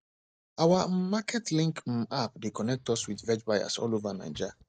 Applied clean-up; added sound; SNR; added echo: neural mask model DeepFilterNet 3.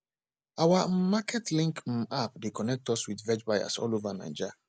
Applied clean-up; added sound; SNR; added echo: none; none; none; none.